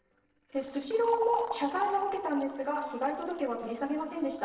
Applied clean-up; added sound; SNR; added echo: neural separator model SepFormer DNS4.